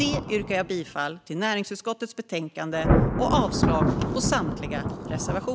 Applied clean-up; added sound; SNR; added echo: none; Thunder; -2 dB; none.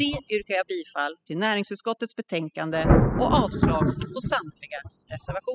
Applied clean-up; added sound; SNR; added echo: classical method spectral subtraction.